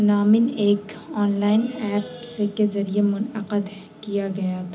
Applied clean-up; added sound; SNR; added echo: none; none; none; reverberation time 0.4 s.